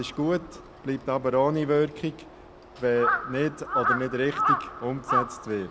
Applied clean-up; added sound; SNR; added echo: none; Crow; 3 dB; none.